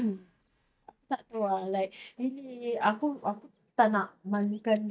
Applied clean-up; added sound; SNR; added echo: neural mask model DeepFilterNet 3.